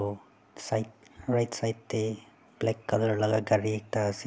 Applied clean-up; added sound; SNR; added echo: none; none; none; none.